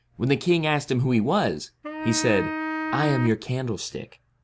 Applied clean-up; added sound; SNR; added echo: none; Wind instrument, woodwind instrument; 7 dB; none.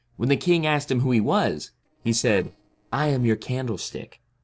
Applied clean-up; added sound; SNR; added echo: neural separator model SepFormer DNS4.